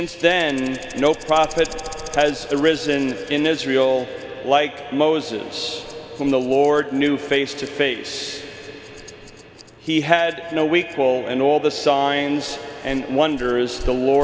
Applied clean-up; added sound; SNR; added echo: none; Rattle; 18 dB; none.